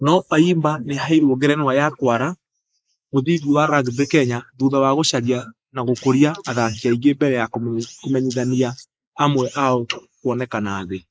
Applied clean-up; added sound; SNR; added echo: neural mask model Resemble Enhance denoiser.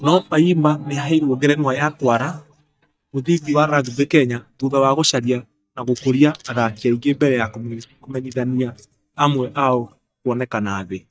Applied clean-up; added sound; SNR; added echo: neural mask model DeepFilterNet 3.